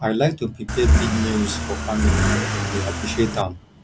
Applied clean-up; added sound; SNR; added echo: none; Accelerating, revving, vroom / Car; -3 dB; none.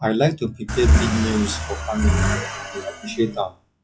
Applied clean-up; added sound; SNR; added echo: classical method log-MMSE.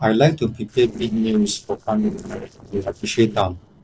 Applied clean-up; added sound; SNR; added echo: neural separator model SepFormer DNS4.